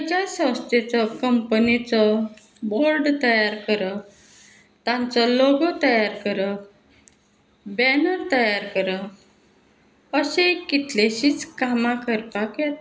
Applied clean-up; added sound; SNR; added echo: none; none; none; none.